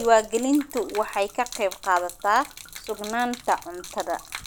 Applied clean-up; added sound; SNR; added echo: none; Gurgling / Liquid; 16 dB; none.